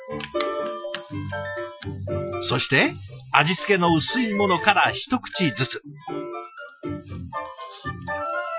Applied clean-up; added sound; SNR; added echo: classical method Wiener filter.